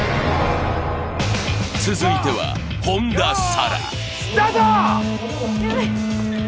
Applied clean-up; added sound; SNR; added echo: none; none; none; none.